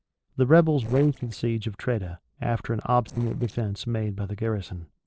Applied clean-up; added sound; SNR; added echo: neural separator model SepFormer DNS4.